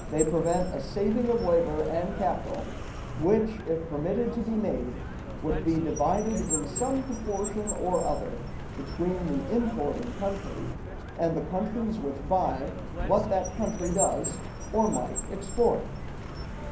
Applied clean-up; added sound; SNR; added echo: none; Car; 6 dB; reverberation time 0.6 s.